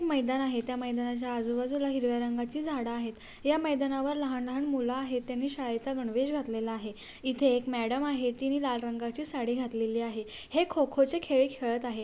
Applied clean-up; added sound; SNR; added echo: none; none; none; none.